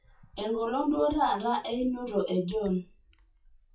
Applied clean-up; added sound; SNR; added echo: classical method WPE with log-MMSE.